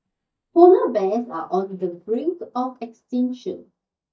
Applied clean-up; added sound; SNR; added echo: neural mask model DeepFilterNet 3.